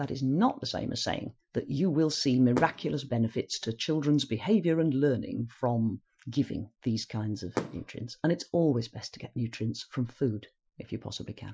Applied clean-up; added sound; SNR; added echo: classical method Wiener filter.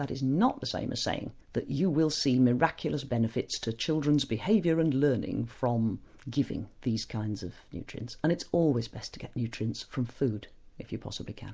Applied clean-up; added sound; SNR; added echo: none; none; none; none.